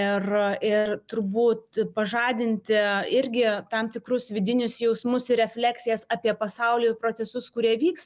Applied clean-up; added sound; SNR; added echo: none; none; none; none.